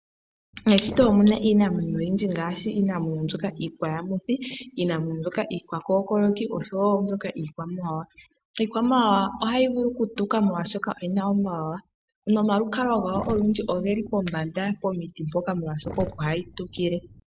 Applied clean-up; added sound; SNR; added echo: none; Sink (filling or washing); 14 dB; none.